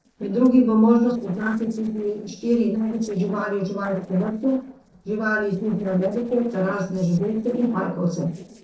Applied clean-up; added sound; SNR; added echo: neural separator model SepFormer DNS4.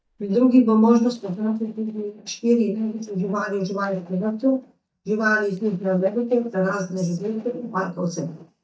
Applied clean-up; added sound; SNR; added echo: neural mask model DeepFilterNet 3.